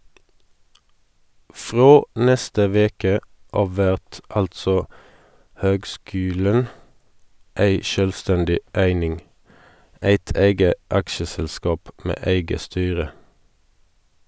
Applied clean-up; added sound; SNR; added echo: none; none; none; none.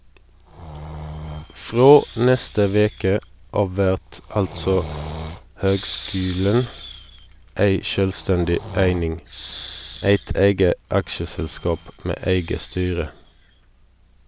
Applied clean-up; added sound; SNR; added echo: none; Breathing + Glass; 11 dB; none.